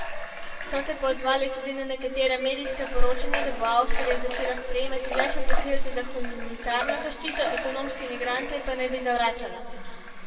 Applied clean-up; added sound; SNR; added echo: none; Water tap, faucet / Water; 11 dB; reverberation time 2.0 s.